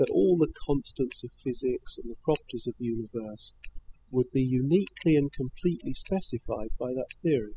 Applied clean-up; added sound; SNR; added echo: classical method spectral subtraction.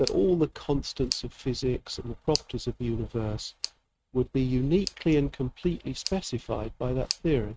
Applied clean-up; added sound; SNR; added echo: neural mask model RNNoise.